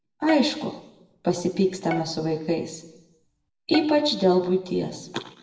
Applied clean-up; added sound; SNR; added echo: none; Bowed string instrument; 16 dB; reverberation time 0.9 s.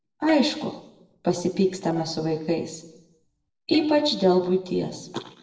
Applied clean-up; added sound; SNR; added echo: neural separator model SepFormer DNS4.